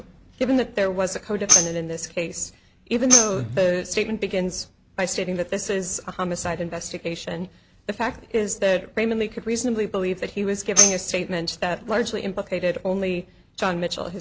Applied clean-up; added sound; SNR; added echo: none; Tambourine; -1 dB; none.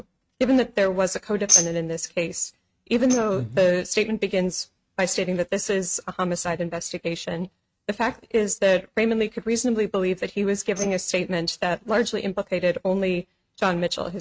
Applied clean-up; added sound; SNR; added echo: neural mask model RNNoise.